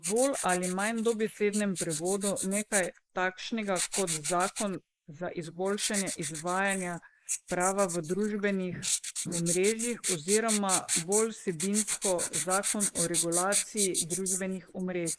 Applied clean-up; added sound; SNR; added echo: neural mask model Resemble Enhance denoiser.